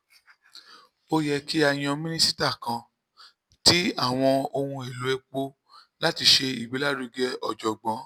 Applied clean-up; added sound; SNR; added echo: none; none; none; none.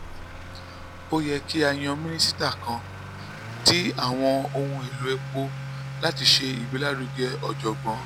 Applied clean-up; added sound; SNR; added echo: none; Accelerating, revving, vroom / Motor vehicle (road); 8 dB; none.